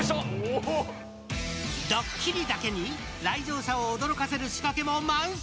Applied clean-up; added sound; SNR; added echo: none; Drum; 13 dB; none.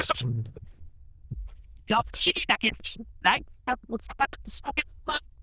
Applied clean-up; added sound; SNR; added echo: neural diffusion model UNIVERSE++.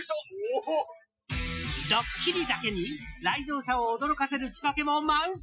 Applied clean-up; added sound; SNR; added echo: classical method Wiener filter.